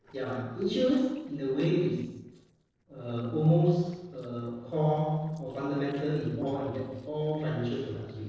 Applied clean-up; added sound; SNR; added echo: neural separator model SepFormer DNS4.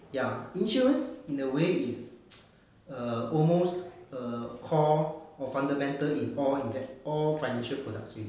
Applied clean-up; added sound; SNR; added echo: none; none; none; none.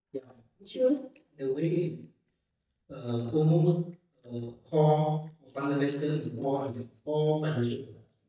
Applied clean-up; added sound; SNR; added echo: neural mask model DeepFilterNet 3.